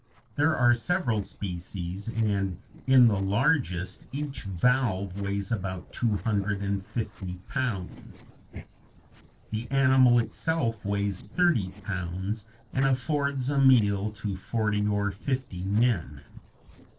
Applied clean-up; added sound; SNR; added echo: neural separator model SepFormer DNS4.